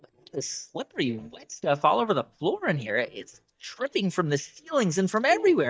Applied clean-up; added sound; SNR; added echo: neural mask model DeepFilterNet 3.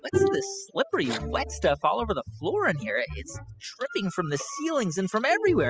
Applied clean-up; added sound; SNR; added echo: classical method spectral subtraction.